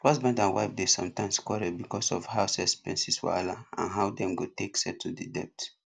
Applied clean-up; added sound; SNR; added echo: none; none; none; none.